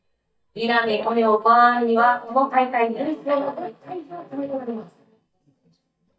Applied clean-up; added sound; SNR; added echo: neural mask model DeepFilterNet 3.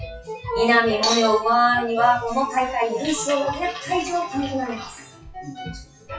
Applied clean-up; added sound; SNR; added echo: classical method WPE with log-MMSE.